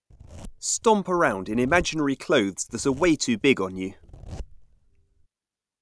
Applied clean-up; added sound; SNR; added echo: none; Zipper (clothing); 18 dB; none.